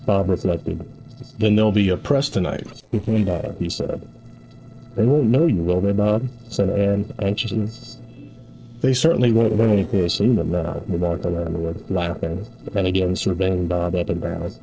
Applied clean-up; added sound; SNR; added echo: neural separator model SepFormer DNS4.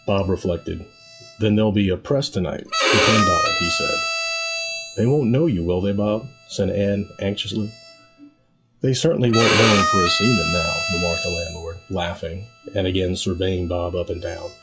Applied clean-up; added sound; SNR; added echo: classical method log-MMSE.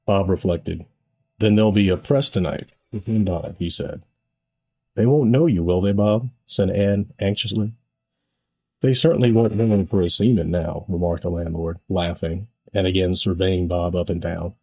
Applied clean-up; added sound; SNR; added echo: neural mask model DeepFilterNet 3.